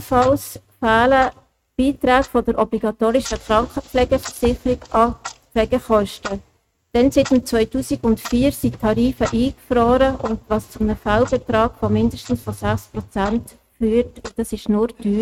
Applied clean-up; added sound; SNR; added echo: neural mask model RNNoise.